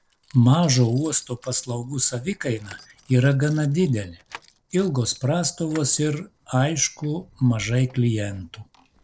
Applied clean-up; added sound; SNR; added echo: neural separator model SepFormer DNS4.